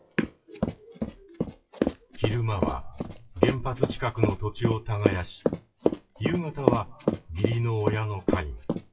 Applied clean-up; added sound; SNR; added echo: classical method WPE with log-MMSE.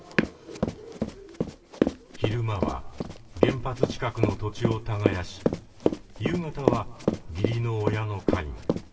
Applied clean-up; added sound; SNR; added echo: none; Run; -3 dB; reverberation time 2.8 s.